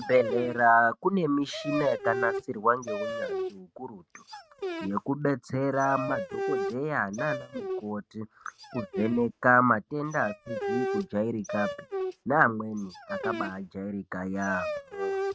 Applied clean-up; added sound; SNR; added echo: neural mask model RNNoise.